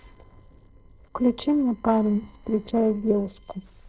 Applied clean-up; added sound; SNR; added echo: neural separator model SepFormer DNS4.